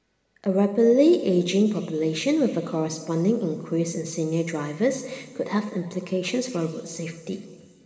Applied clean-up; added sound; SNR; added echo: none; none; none; reverberation time 2.1 s.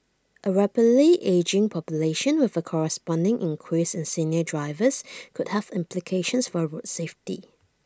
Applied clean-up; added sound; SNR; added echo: none; none; none; none.